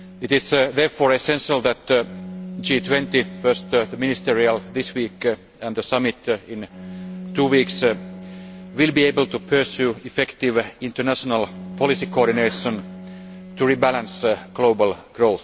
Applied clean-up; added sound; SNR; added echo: none; Bowed string instrument; 16 dB; none.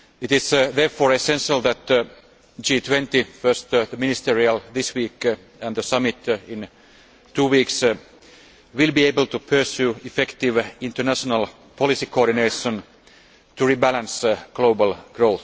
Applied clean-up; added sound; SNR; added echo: none; none; none; none.